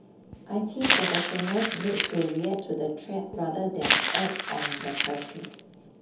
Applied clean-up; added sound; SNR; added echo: none; Crumpling, crinkling; -2 dB; reverberation time 0.7 s.